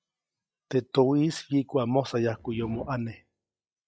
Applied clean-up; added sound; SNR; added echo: classical method log-MMSE.